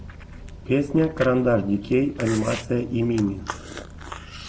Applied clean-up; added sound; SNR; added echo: none; Chewing, mastication; 16 dB; none.